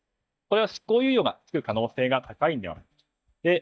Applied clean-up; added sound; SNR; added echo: neural mask model DeepFilterNet 3.